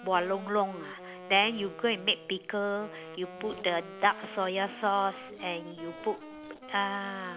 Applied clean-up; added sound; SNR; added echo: none; Wind instrument, woodwind instrument; 15 dB; none.